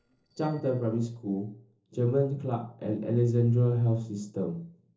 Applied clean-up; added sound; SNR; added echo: neural separator model SepFormer DNS4.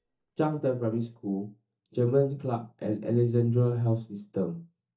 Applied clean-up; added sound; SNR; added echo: neural mask model DeepFilterNet 3.